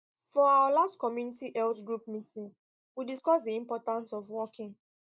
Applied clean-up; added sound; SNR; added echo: neural mask model Resemble Enhance denoiser.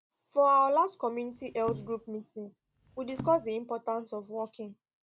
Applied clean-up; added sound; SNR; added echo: none; Percussion; 15 dB; none.